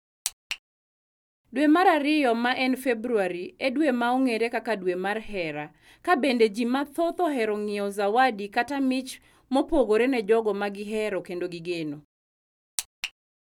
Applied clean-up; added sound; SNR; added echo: none; none; none; none.